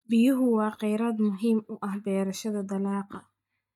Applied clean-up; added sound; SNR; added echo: neural mask model DeepFilterNet 3.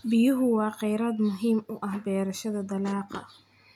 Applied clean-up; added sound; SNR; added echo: none; none; none; none.